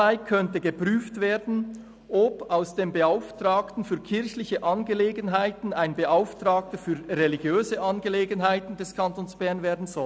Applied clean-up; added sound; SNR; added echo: none; none; none; none.